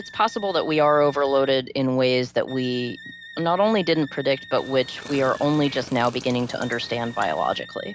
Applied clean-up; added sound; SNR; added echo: none; Chirp, tweet + Wind instrument, woodwind instrument; 18 dB; none.